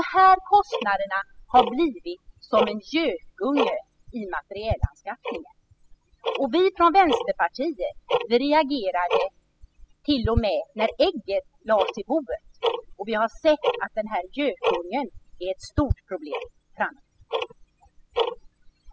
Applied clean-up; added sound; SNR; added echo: classical method spectral subtraction.